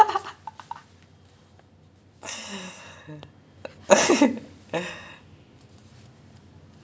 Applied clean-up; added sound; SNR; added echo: none; none; none; none.